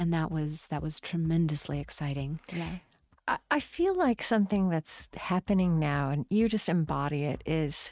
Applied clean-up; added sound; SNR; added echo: neural mask model RNNoise.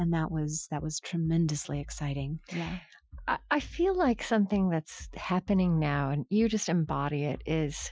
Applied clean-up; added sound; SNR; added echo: classical method Wiener filter.